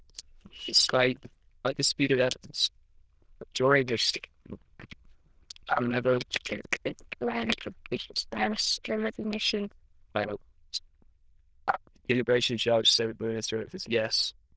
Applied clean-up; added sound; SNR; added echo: neural diffusion model UNIVERSE++.